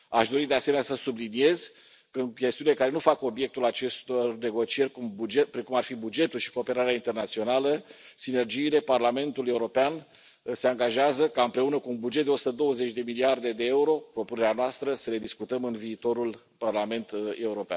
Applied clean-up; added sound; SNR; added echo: none; none; none; none.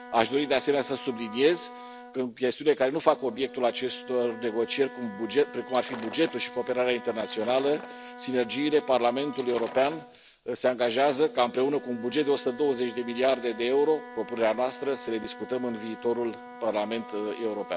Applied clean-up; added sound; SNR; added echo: none; Shatter + Wind instrument, woodwind instrument; 16 dB; none.